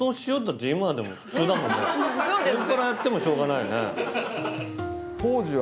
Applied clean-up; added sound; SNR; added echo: none; none; none; none.